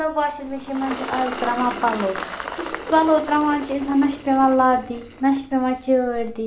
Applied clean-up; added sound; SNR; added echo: none; Engine; 12 dB; none.